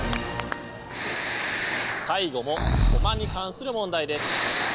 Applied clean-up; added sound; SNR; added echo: none; Breathing; -4 dB; none.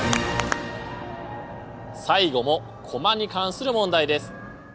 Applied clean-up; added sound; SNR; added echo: none; none; none; none.